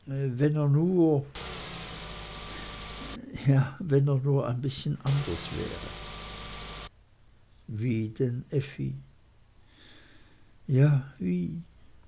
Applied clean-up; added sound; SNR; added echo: none; Engine / Car; 11 dB; none.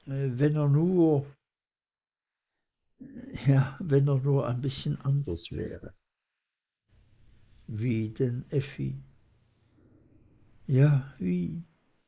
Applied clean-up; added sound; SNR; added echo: neural mask model Resemble Enhance denoiser.